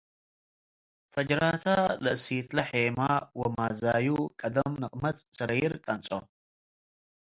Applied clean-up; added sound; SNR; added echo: none; none; none; none.